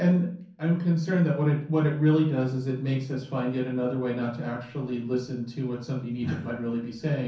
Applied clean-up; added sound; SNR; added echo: none; none; none; reverberation time 0.6 s.